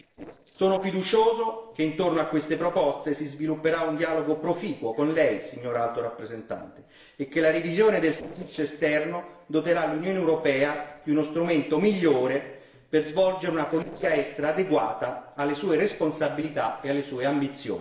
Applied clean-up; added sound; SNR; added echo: neural separator model SepFormer DNS4.